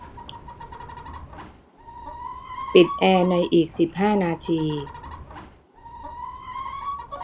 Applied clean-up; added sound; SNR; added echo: none; Chicken, rooster; 12 dB; none.